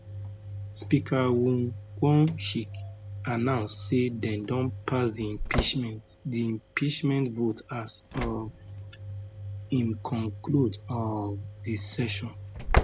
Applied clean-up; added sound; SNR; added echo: none; Slam / Engine; 6 dB; none.